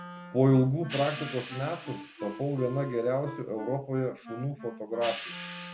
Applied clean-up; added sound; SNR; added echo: none; Wind instrument, woodwind instrument + Hi-hat; 10 dB; none.